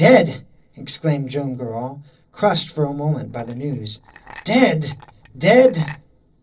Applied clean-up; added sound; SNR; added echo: neural separator model SepFormer DNS4.